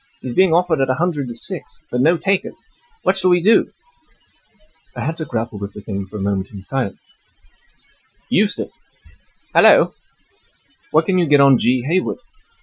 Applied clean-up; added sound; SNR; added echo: classical method Wiener filter.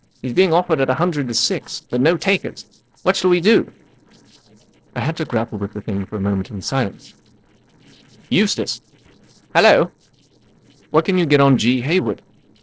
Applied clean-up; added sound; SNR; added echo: neural separator model SepFormer DNS4.